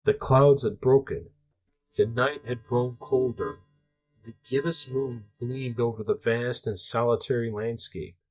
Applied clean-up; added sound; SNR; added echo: neural mask model DeepFilterNet 3.